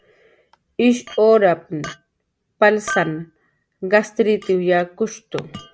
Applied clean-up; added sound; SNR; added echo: none; Chink, clink; 18 dB; none.